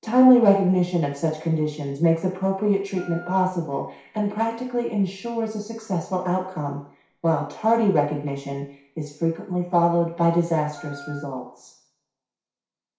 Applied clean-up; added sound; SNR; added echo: none; Wind instrument, woodwind instrument; 18 dB; reverberation time 0.6 s.